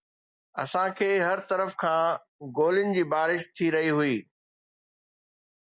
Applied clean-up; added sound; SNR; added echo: none; none; none; none.